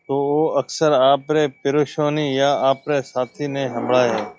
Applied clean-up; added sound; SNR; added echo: classical method log-MMSE.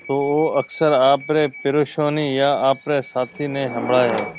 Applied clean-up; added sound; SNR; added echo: none; Subway, metro, underground / Door; 14 dB; none.